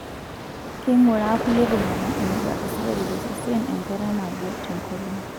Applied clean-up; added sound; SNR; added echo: none; Ocean; 5 dB; none.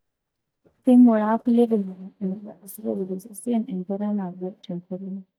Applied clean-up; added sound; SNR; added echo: neural mask model DeepFilterNet 3.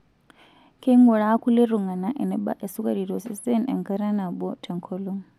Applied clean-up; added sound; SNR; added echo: none; none; none; none.